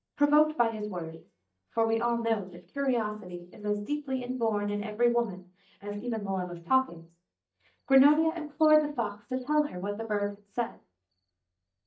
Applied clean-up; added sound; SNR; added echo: neural mask model DeepFilterNet 3.